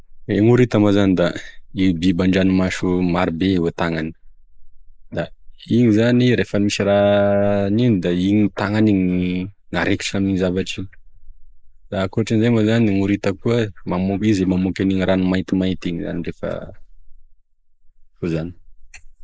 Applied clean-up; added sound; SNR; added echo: neural mask model Resemble Enhance denoiser.